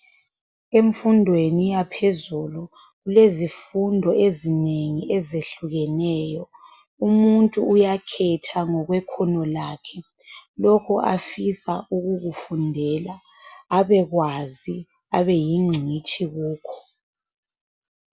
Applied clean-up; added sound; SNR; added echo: none; none; none; none.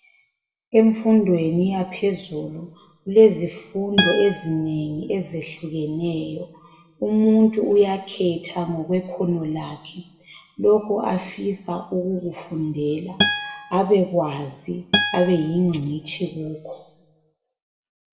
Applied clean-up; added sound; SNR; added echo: none; Acoustic guitar; 5 dB; reverberation time 0.9 s.